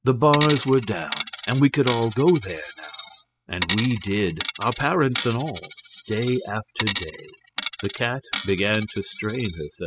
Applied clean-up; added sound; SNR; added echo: classical method spectral subtraction.